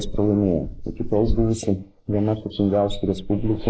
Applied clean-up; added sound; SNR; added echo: neural mask model Resemble Enhance denoiser.